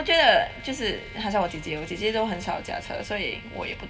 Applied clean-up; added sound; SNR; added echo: none; Trumpet; 18 dB; reverberation time 2.1 s.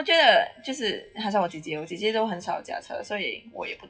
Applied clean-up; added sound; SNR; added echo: classical method WPE with log-MMSE.